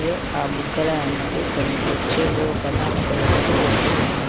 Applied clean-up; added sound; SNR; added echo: none; Waves, surf; -4 dB; none.